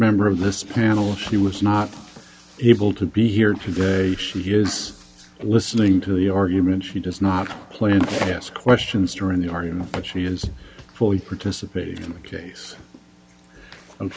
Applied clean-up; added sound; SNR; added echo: none; none; none; none.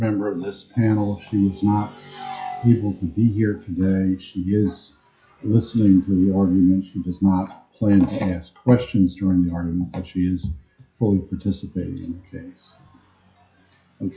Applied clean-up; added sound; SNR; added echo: classical method WPE with log-MMSE.